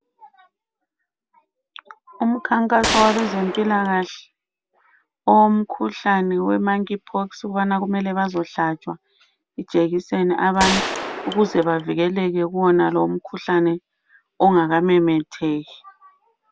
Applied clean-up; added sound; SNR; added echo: none; Gunshot, gunfire; 4 dB; none.